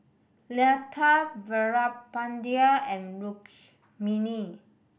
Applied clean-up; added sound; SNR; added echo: none; none; none; none.